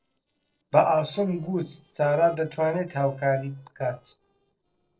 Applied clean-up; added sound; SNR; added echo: neural separator model SepFormer DNS4.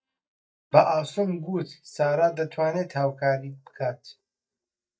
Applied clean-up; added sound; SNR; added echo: neural mask model DeepFilterNet 3.